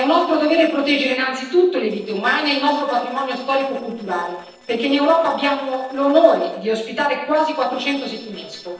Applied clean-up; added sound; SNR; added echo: neural separator model SepFormer DNS4.